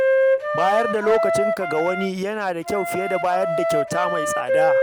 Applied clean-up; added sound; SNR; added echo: none; Wind instrument, woodwind instrument; -2 dB; none.